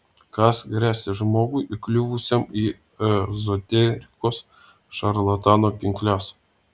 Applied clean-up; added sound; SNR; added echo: none; none; none; none.